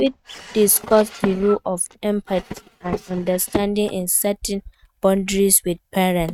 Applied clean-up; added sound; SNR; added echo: neural mask model RNNoise.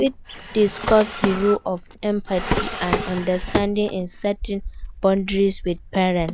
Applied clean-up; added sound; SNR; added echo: none; Drawer open or close; 8 dB; none.